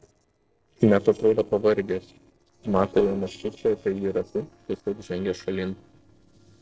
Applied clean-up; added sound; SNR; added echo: neural separator model SepFormer DNS4.